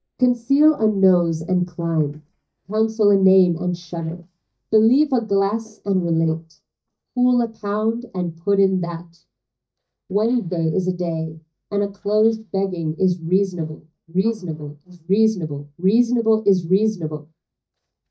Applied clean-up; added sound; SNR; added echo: neural mask model DeepFilterNet 3.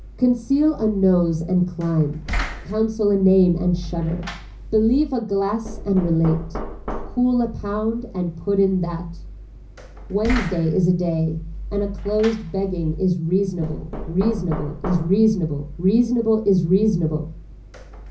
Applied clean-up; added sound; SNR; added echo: none; Knock; 11 dB; reverberation time 0.5 s.